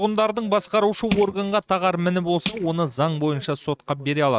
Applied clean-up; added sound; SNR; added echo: neural mask model RNNoise.